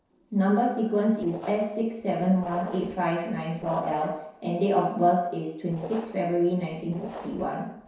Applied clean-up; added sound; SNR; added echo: neural separator model SepFormer DNS4.